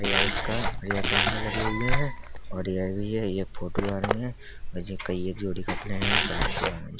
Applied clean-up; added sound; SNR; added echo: none; Liquid + Zipper (clothing); -4 dB; none.